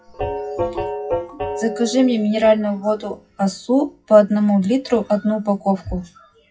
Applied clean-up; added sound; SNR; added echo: classical method WPE with log-MMSE.